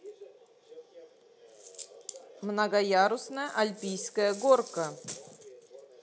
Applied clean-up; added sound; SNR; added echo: none; none; none; none.